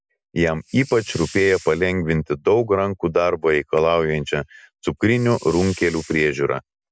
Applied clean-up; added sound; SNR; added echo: none; Hiss; 20 dB; none.